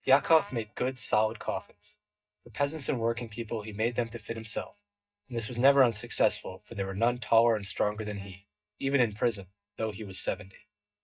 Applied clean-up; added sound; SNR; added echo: neural mask model DeepFilterNet 3.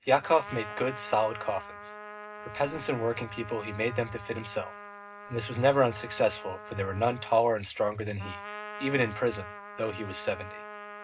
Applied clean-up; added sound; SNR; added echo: none; Trumpet; 13 dB; reverberation time 0.2 s.